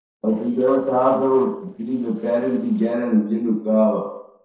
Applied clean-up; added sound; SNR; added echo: neural separator model SepFormer DNS4.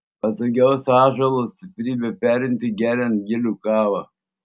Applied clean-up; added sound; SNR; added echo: none; none; none; none.